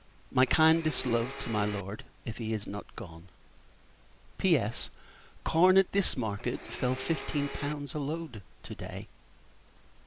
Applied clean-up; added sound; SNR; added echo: none; Domestic sounds, home sounds; 10 dB; none.